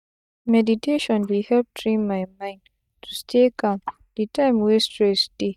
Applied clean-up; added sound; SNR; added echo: neural mask model DeepFilterNet 3.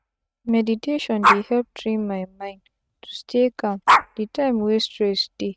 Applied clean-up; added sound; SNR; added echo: neural mask model RNNoise.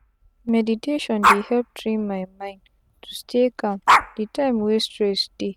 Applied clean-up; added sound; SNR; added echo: none; Dog; 2 dB; none.